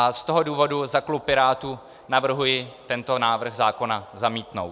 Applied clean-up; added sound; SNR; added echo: none; none; none; none.